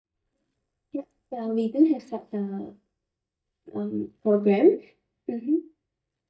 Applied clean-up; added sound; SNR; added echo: neural mask model DeepFilterNet 3.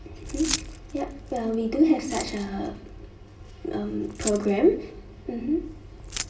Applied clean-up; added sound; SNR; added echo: none; Keys jangling; 12 dB; reverberation time 0.7 s.